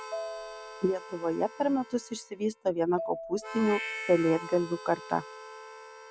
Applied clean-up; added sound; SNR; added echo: none; Marimba, xylophone + Harmonica; 11 dB; none.